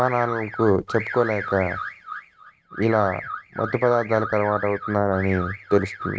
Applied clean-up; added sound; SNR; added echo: neural mask model RNNoise.